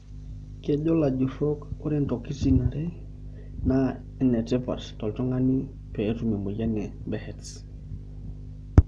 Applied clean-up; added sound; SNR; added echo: none; none; none; none.